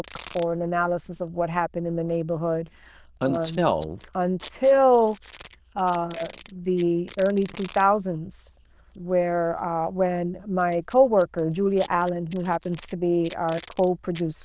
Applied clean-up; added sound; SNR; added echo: neural diffusion model UNIVERSE++.